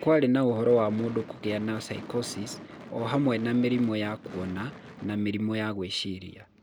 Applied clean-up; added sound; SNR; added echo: none; Gunshot, gunfire / Fireworks; 17 dB; none.